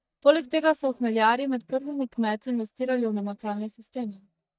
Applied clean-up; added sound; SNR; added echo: neural mask model DeepFilterNet 3.